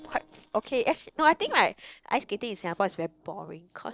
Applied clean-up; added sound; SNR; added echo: neural separator model SepFormer DNS4.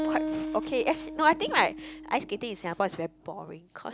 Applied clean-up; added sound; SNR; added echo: none; Acoustic guitar; 7 dB; none.